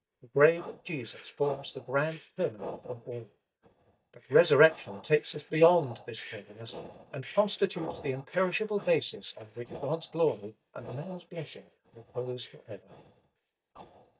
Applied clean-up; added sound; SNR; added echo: neural mask model DeepFilterNet 3.